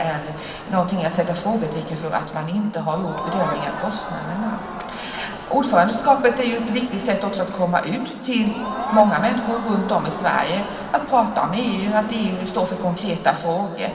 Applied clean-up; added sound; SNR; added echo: none; Crowd; 11 dB; reverberation time 2.3 s.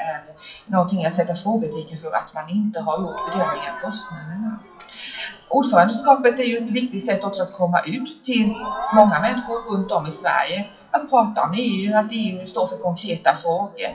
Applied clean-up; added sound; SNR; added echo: classical method WPE with log-MMSE.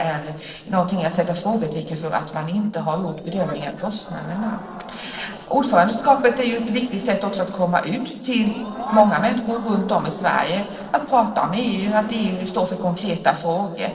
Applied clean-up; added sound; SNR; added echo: neural separator model SepFormer DNS4.